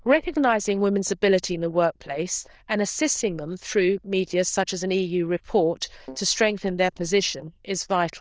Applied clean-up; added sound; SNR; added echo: neural diffusion model UNIVERSE++.